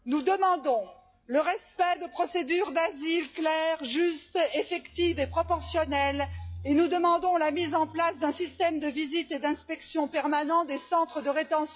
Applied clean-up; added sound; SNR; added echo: classical method log-MMSE.